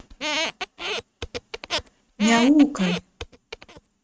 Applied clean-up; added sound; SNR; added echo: neural mask model RNNoise.